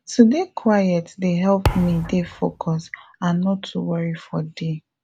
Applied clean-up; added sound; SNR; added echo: none; Thump, thud; 8 dB; none.